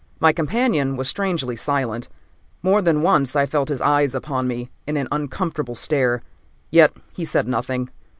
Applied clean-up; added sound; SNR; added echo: none; none; none; none.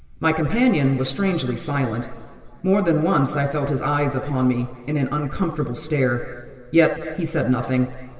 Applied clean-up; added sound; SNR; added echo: none; none; none; reverberation time 2.3 s.